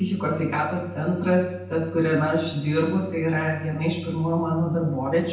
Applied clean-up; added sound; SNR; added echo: none; Organ; 17 dB; reverberation time 0.8 s.